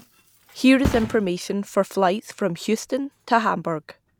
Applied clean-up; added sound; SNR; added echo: none; Thump, thud; 12 dB; none.